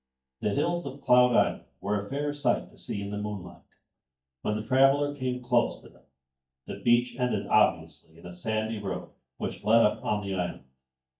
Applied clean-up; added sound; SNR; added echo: neural mask model DeepFilterNet 3.